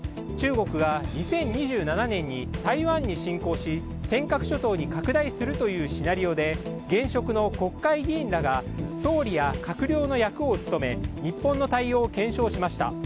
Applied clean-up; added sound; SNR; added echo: none; none; none; none.